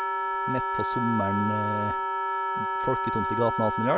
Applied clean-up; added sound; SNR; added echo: none; Wind instrument, woodwind instrument; -2 dB; none.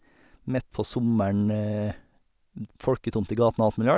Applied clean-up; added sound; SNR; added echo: none; none; none; none.